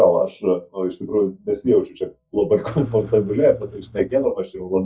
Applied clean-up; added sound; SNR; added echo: neural mask model DeepFilterNet 3.